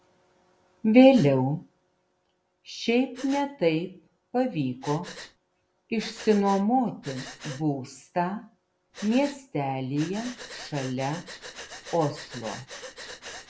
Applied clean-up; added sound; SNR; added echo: none; Breathing; 18 dB; none.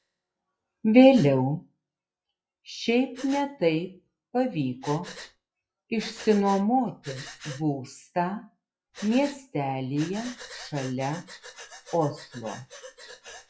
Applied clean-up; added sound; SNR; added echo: classical method log-MMSE.